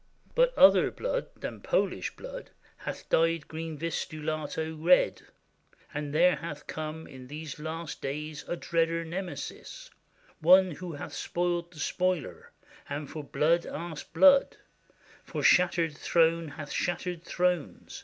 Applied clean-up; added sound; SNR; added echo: none; none; none; none.